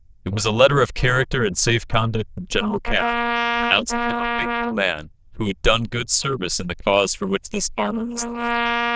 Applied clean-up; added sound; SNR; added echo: neural diffusion model UNIVERSE++.